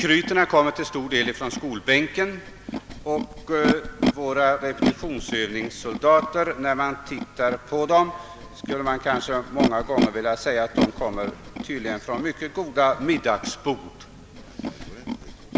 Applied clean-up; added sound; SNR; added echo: none; Animal; 6 dB; none.